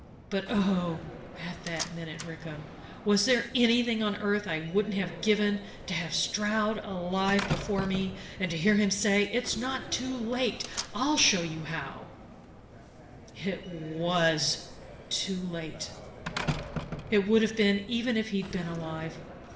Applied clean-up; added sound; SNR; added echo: none; Slam; 11 dB; reverberation time 0.7 s.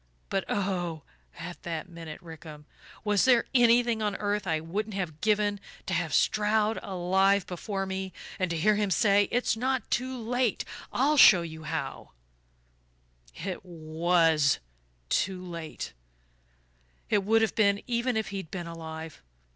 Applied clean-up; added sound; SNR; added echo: none; none; none; none.